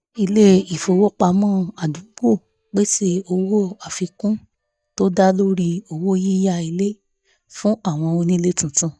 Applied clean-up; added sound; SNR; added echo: neural mask model DeepFilterNet 3.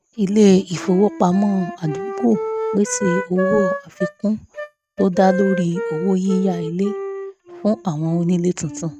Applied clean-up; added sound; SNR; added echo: neural mask model RNNoise.